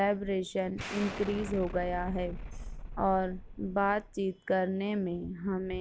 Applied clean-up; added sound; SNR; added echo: none; Explosion; 9 dB; none.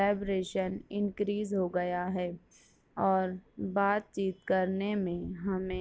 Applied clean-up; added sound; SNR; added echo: none; none; none; none.